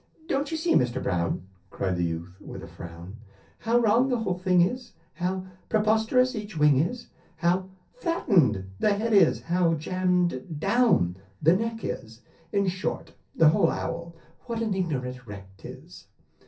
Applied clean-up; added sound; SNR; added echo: none; none; none; reverberation time 0.3 s.